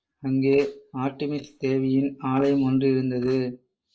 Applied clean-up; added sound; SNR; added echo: neural mask model Resemble Enhance denoiser.